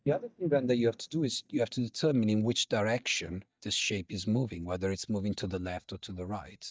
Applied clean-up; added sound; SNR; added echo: neural mask model DeepFilterNet 3.